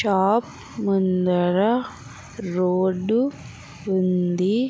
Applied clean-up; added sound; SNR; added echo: none; none; none; none.